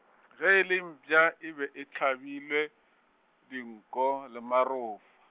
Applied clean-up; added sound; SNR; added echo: none; none; none; none.